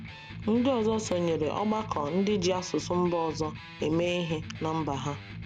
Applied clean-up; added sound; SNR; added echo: none; Electric guitar; 12 dB; none.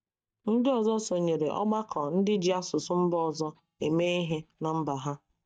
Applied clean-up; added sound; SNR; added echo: neural mask model DeepFilterNet 3.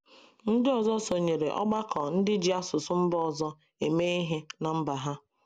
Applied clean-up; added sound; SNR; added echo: none; none; none; none.